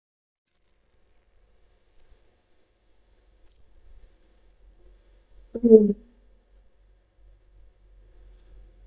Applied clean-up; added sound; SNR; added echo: neural mask model DeepFilterNet 3.